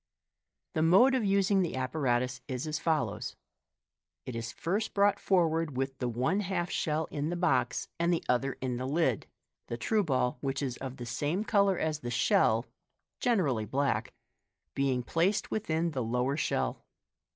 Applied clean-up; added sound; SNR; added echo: none; none; none; none.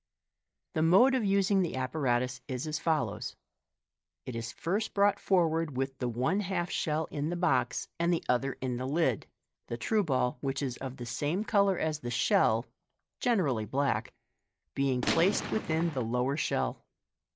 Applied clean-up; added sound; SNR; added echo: none; Gunshot, gunfire; 5 dB; none.